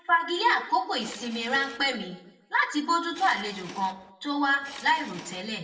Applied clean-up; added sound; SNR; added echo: none; Subway, metro, underground / Engine; 17 dB; reverberation time 0.6 s.